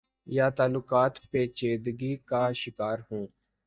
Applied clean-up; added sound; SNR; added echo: neural mask model DeepFilterNet 3.